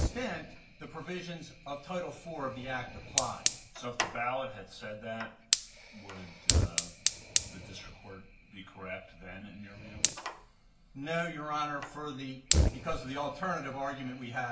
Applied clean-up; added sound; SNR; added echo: none; Fire; -4 dB; reverberation time 0.2 s.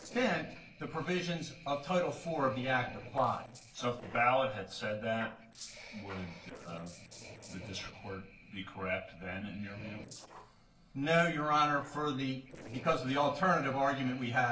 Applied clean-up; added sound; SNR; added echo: neural separator model SepFormer DNS4.